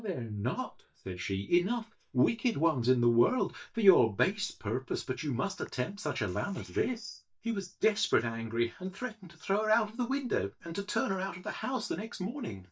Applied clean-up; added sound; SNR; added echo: neural mask model DeepFilterNet 3.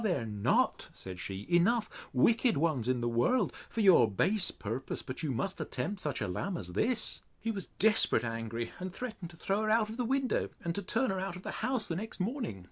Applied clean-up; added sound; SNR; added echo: none; none; none; none.